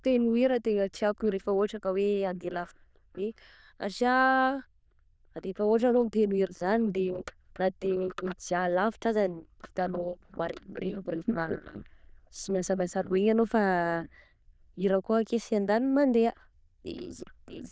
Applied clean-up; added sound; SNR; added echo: neural diffusion model UNIVERSE++.